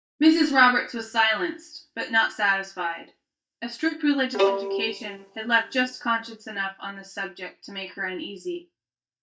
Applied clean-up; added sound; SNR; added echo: neural mask model DeepFilterNet 3.